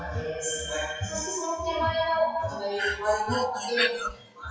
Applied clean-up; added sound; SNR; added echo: classical method WPE with log-MMSE.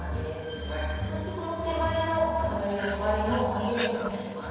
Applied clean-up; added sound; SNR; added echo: neural separator model SepFormer DNS4.